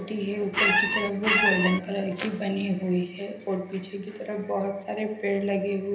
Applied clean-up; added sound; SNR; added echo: none; Squeak; -5 dB; reverberation time 0.8 s.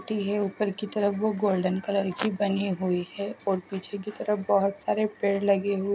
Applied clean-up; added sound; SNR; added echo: none; none; none; none.